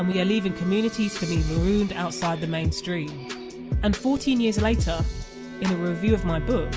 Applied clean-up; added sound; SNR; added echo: none; Bowed string instrument; 20 dB; none.